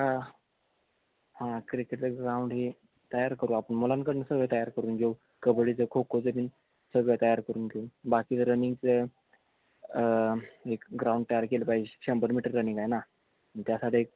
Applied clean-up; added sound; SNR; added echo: none; none; none; none.